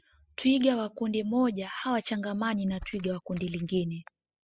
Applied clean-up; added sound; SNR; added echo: classical method spectral subtraction.